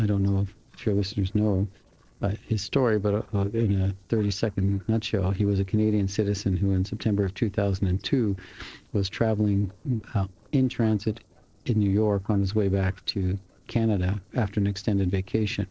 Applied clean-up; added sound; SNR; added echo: neural separator model SepFormer DNS4.